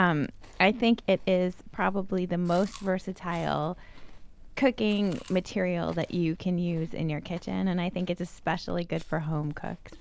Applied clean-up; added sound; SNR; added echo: none; Chewing, mastication; 16 dB; none.